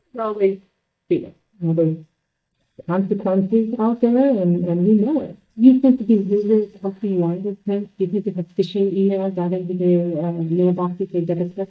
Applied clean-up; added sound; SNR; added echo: neural mask model DeepFilterNet 3.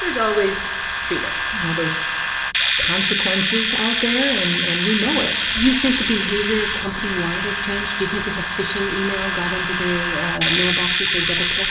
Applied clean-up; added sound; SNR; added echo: none; Domestic sounds, home sounds; -4 dB; reverberation time 1.5 s.